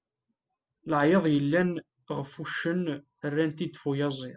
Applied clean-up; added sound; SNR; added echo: none; none; none; none.